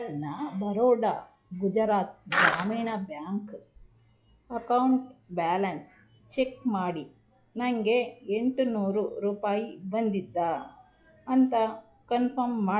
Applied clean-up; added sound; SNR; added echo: classical method log-MMSE.